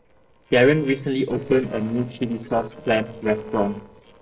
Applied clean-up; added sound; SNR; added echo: neural separator model SepFormer DNS4.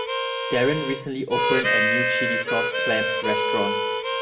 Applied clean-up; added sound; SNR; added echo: none; Harmonica; -4 dB; reverberation time 0.8 s.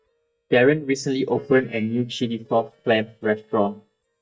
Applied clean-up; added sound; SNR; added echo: neural mask model DeepFilterNet 3.